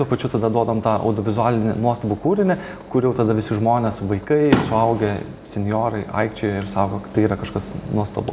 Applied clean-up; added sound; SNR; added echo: none; Fireworks; 13 dB; none.